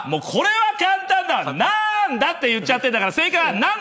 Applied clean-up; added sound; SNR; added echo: none; none; none; none.